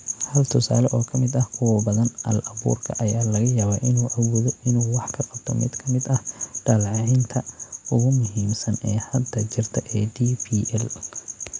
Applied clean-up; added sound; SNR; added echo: none; none; none; none.